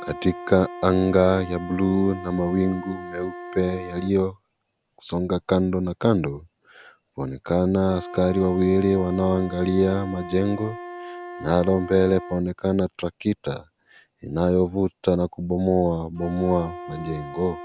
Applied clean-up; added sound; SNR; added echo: none; Wind instrument, woodwind instrument; 15 dB; none.